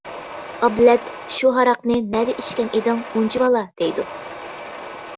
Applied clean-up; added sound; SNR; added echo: none; Mechanisms; 13 dB; none.